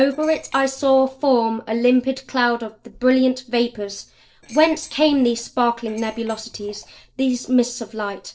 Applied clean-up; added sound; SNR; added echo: neural separator model SepFormer DNS4.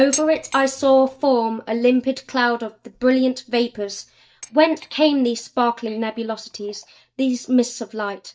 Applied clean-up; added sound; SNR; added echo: neural mask model DeepFilterNet 3.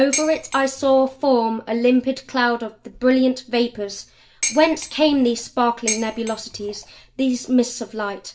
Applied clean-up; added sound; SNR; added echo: none; Dishes, pots, and pans; 9 dB; reverberation time 0.3 s.